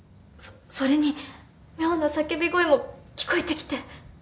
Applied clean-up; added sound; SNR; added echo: none; none; none; none.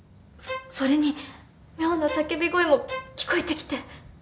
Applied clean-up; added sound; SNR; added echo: none; Bowed string instrument; 12 dB; none.